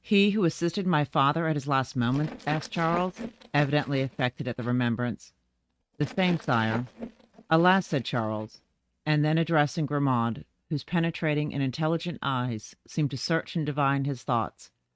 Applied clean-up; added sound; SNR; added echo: neural mask model RNNoise.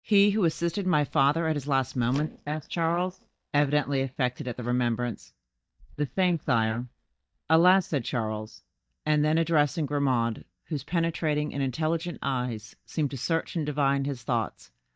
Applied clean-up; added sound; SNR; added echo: neural mask model DeepFilterNet 3.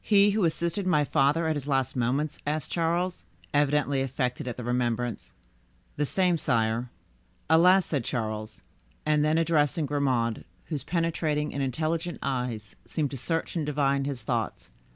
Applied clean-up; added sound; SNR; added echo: none; none; none; none.